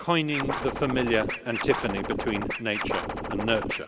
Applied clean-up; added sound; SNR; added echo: none; Scratching (performance technique); 3 dB; none.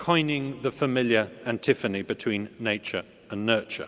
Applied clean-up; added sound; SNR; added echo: none; none; none; none.